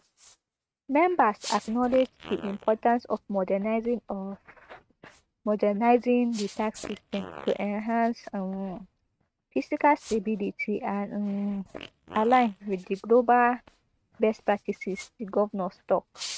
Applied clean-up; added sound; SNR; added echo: neural mask model RNNoise.